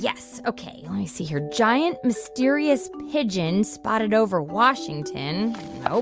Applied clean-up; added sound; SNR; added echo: none; none; none; none.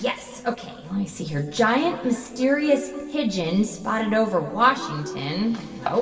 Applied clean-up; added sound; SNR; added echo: none; none; none; reverberation time 2.1 s.